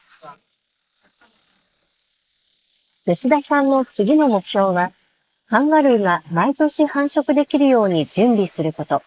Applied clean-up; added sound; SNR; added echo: neural mask model Resemble Enhance denoiser.